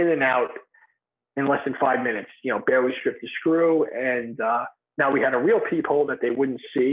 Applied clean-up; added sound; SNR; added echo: none; none; none; none.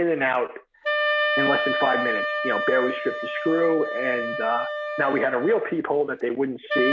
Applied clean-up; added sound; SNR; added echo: none; Wind instrument, woodwind instrument; 3 dB; none.